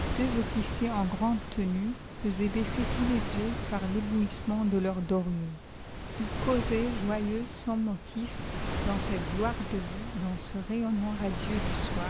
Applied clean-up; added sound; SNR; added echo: none; Waves, surf; 4 dB; none.